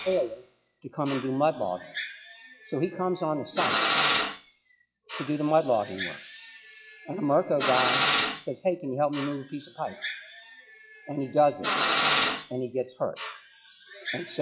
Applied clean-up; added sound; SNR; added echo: classical method log-MMSE.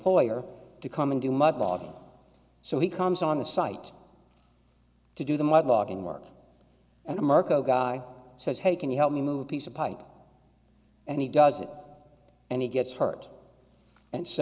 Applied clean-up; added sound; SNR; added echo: none; none; none; none.